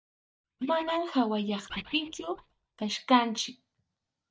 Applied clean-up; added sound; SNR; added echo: neural mask model DeepFilterNet 3.